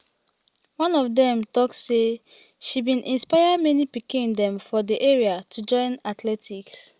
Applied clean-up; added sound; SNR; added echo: none; none; none; none.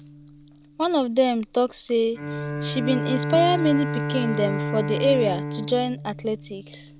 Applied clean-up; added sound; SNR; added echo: none; Bowed string instrument; 6 dB; none.